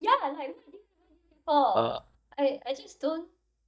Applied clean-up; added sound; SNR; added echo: neural mask model DeepFilterNet 3.